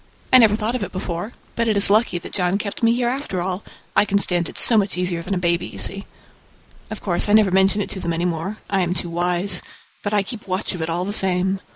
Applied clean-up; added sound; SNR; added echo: neural mask model Resemble Enhance denoiser.